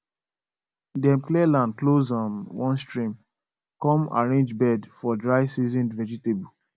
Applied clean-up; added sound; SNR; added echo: none; none; none; none.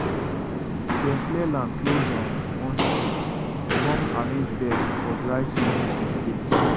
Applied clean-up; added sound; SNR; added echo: none; Walk, footsteps; -4 dB; none.